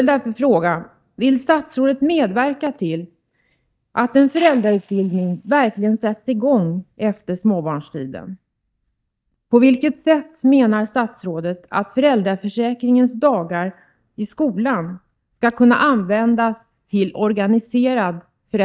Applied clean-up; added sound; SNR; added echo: neural mask model DeepFilterNet 3.